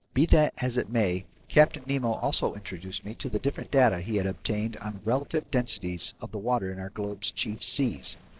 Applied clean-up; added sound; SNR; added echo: neural separator model SepFormer DNS4.